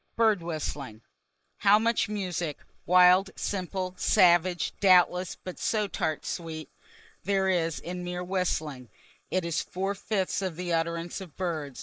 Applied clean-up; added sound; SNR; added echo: neural mask model Resemble Enhance denoiser.